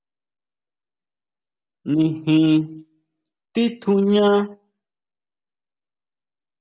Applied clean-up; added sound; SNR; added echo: none; none; none; none.